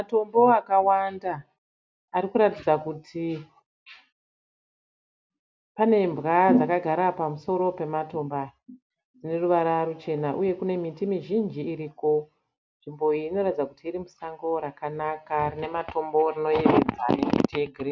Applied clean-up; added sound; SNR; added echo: none; none; none; none.